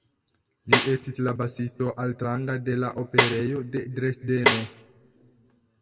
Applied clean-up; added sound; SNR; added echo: none; Snare drum; -1 dB; reverberation time 0.9 s.